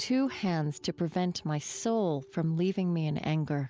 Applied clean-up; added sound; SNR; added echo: none; none; none; none.